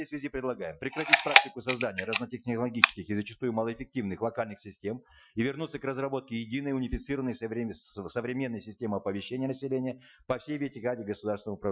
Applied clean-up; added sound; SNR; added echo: classical method Wiener filter.